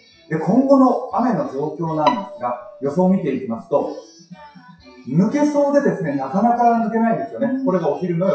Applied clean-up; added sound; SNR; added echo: classical method WPE with log-MMSE.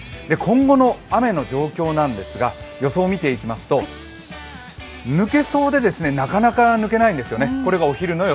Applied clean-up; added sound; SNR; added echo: none; none; none; none.